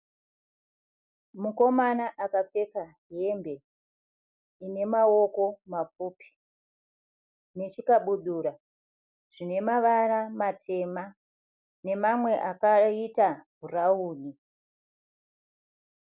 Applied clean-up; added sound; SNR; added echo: none; none; none; none.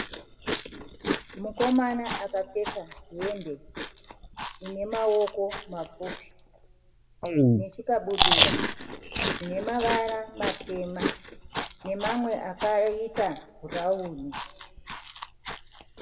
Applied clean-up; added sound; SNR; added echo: none; Chewing, mastication; 0 dB; reverberation time 1.1 s.